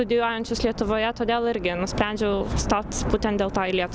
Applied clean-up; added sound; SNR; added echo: none; none; none; none.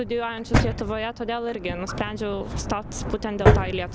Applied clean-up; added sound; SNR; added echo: none; Drawer open or close; -3 dB; none.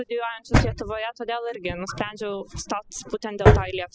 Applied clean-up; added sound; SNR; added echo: classical method spectral subtraction.